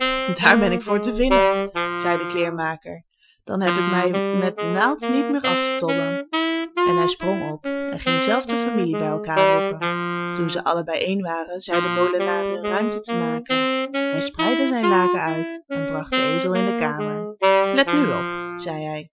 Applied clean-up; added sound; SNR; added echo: classical method Wiener filter.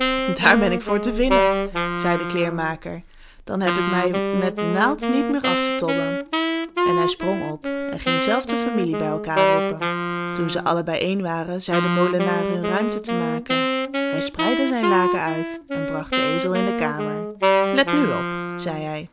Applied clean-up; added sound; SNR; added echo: none; Wind instrument, woodwind instrument; -1 dB; none.